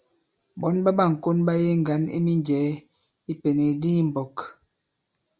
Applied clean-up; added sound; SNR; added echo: none; none; none; none.